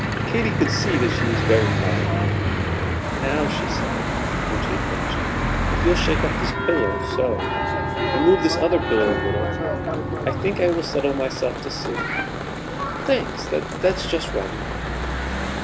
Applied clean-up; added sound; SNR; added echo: none; Church bell / Traffic noise, roadway noise; -2 dB; none.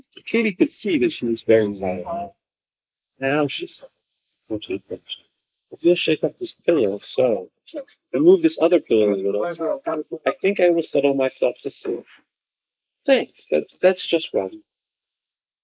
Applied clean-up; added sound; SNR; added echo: neural mask model Resemble Enhance denoiser.